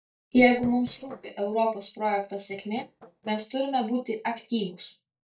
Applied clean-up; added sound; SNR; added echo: neural mask model DeepFilterNet 3.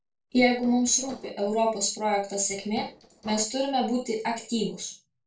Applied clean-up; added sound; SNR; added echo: neural separator model SepFormer DNS4.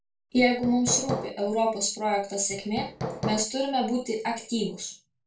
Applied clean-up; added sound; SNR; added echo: none; Hammer; 7 dB; reverberation time 0.2 s.